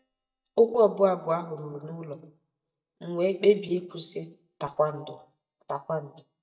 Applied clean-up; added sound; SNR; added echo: neural mask model DeepFilterNet 3.